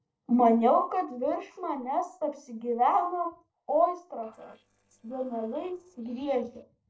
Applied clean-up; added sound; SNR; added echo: neural separator model SepFormer DNS4.